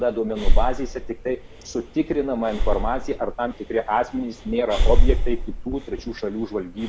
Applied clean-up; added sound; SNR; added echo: none; Breathing; -3 dB; none.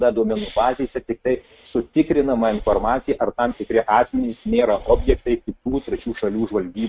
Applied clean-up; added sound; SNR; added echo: neural mask model RNNoise.